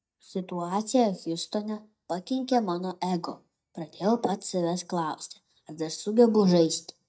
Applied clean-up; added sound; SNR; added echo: neural mask model DeepFilterNet 3.